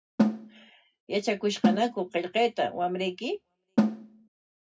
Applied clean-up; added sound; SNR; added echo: none; Snare drum; -4 dB; reverberation time 0.2 s.